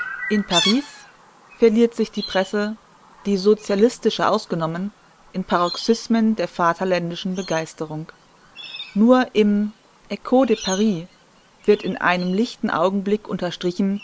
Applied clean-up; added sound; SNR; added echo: none; Chirp, tweet; 14 dB; none.